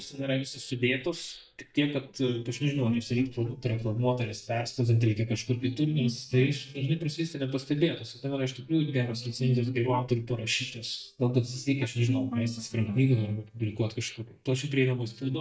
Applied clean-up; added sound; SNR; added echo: neural mask model DeepFilterNet 3.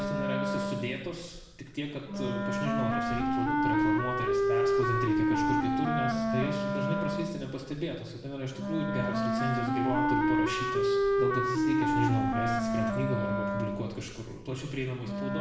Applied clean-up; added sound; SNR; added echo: none; Wind instrument, woodwind instrument; -5 dB; reverberation time 0.9 s.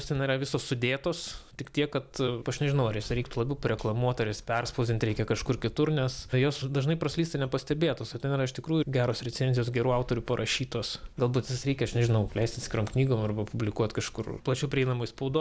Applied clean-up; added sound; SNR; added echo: none; none; none; none.